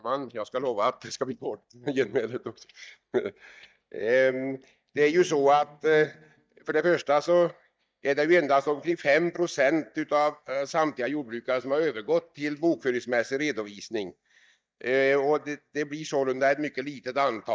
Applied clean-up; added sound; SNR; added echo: neural mask model DeepFilterNet 3.